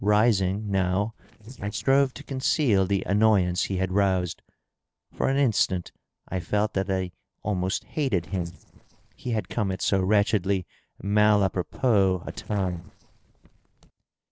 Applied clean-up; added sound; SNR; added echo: neural separator model SepFormer DNS4.